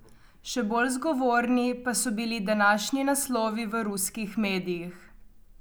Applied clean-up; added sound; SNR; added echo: none; none; none; none.